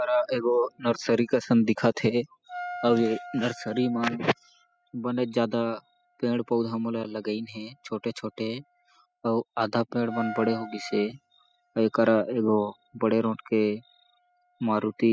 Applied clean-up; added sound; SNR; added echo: classical method spectral subtraction.